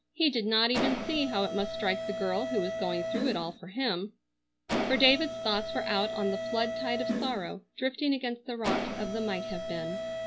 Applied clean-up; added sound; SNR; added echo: none; Mechanisms; 4 dB; none.